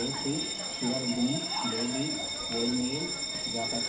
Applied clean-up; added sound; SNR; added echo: none; Bell; 0 dB; reverberation time 0.3 s.